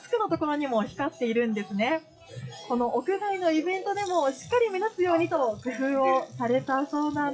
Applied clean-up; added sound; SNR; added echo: classical method WPE with log-MMSE.